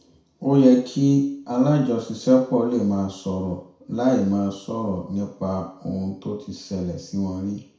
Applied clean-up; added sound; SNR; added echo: none; none; none; reverberation time 0.6 s.